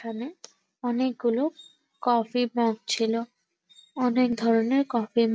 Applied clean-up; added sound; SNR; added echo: none; none; none; none.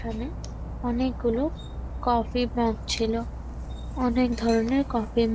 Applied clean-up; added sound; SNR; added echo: none; Dog; 8 dB; none.